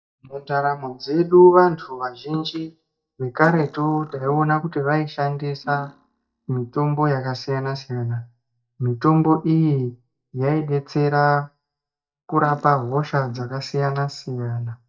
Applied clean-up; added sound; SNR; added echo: neural mask model DeepFilterNet 3.